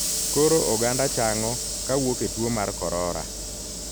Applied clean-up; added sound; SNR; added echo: none; Sliding door / Hiss; 3 dB; none.